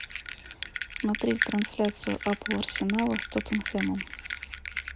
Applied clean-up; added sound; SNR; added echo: none; Bell; 0 dB; none.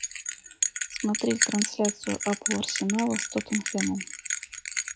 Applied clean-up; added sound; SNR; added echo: classical method log-MMSE.